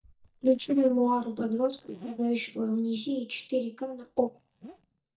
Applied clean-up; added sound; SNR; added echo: neural mask model DeepFilterNet 3.